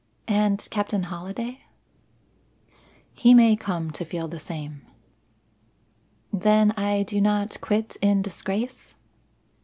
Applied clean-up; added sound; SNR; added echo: none; none; none; none.